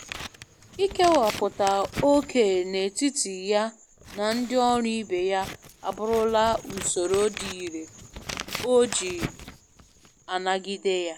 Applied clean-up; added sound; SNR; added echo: none; Scissors; 14 dB; none.